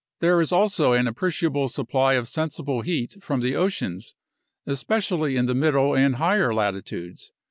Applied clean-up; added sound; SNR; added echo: none; none; none; none.